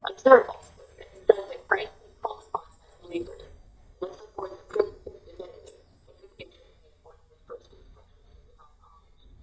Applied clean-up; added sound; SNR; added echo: neural mask model DeepFilterNet 3.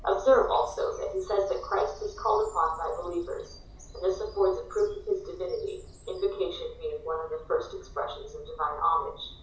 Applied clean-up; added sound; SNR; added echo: none; Bird vocalization, bird call, bird song; 18 dB; reverberation time 0.6 s.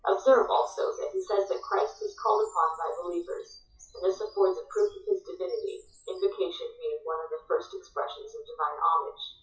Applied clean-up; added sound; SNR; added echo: classical method WPE with log-MMSE.